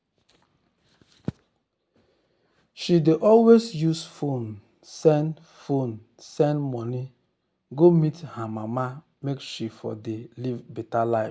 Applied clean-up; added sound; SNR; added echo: none; none; none; none.